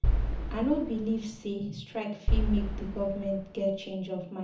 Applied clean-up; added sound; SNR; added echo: none; Boom; -1 dB; reverberation time 0.6 s.